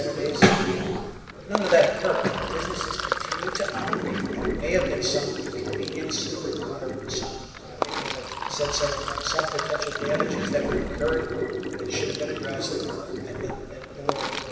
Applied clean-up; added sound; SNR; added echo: none; Sink (filling or washing); 2 dB; reverberation time 1.6 s.